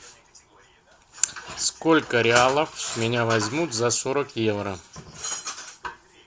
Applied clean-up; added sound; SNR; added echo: none; none; none; none.